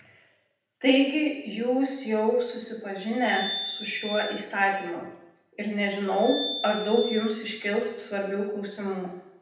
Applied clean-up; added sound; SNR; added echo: none; Glass; 9 dB; reverberation time 0.8 s.